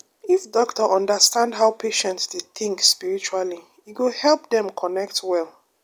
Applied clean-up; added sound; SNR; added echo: none; none; none; none.